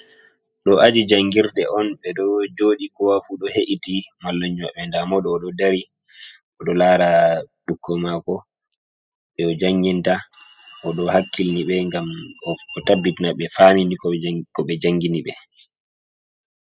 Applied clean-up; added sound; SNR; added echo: classical method spectral subtraction.